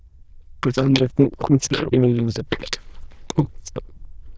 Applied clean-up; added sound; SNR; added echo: neural diffusion model UNIVERSE++.